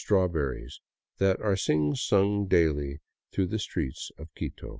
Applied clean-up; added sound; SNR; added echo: none; none; none; none.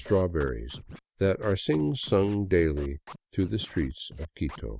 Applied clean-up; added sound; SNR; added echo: none; Scratching (performance technique); 19 dB; none.